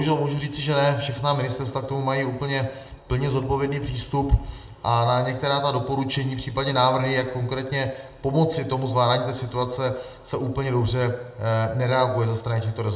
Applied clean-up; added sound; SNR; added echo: none; none; none; reverberation time 0.6 s.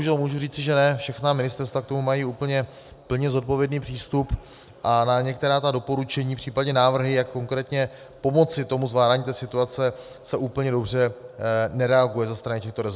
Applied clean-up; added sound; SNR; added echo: none; none; none; none.